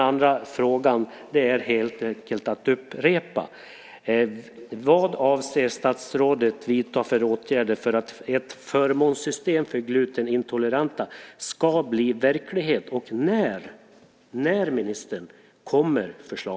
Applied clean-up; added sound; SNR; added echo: none; none; none; none.